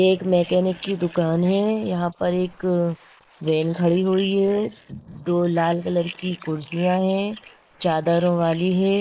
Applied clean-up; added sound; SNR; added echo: neural mask model Resemble Enhance denoiser.